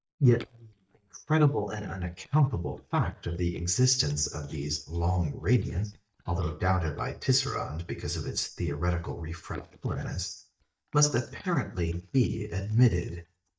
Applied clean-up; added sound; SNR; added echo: neural mask model DeepFilterNet 3.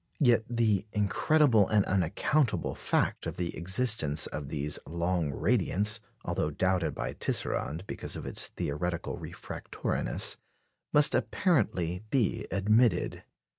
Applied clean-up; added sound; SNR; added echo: none; none; none; none.